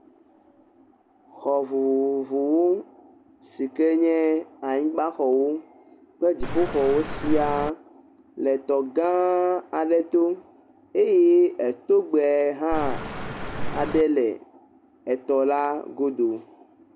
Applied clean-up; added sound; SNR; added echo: none; Cricket; 4 dB; none.